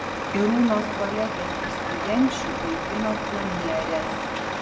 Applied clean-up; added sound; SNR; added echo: none; Truck; 2 dB; none.